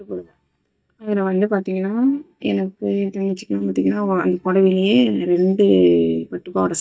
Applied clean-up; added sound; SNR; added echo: neural mask model DeepFilterNet 3.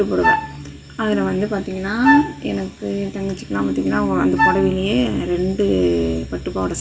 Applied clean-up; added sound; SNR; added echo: none; Wind instrument, woodwind instrument; 1 dB; reverberation time 2.5 s.